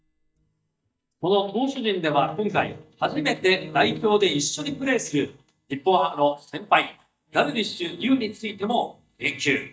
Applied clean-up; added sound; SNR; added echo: neural mask model DeepFilterNet 3.